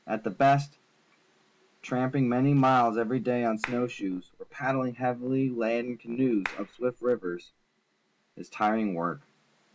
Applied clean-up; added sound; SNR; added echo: none; Clapping; 14 dB; none.